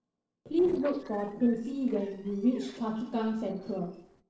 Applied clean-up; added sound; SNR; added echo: neural separator model SepFormer DNS4.